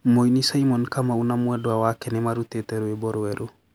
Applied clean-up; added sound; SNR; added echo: none; none; none; none.